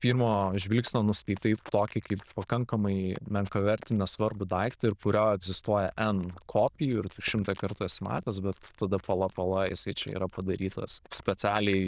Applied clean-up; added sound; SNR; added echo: neural diffusion model UNIVERSE++.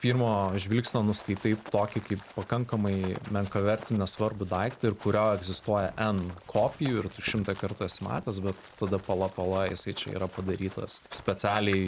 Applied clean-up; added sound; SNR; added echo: none; Run; 18 dB; none.